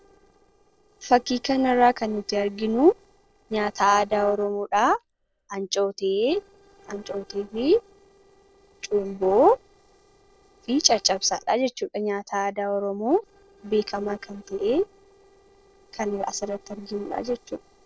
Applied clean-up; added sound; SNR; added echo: neural separator model SepFormer DNS4.